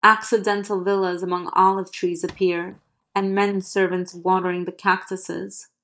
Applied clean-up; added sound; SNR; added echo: neural mask model DeepFilterNet 3.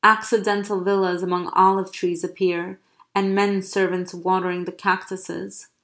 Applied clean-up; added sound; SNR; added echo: none; none; none; none.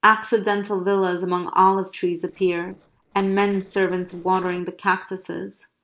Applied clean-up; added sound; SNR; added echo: neural separator model SepFormer DNS4.